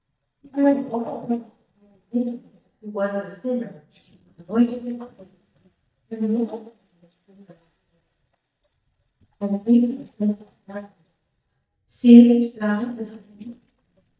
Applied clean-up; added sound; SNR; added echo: neural mask model DeepFilterNet 3.